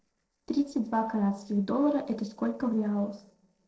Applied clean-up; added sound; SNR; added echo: neural separator model SepFormer DNS4.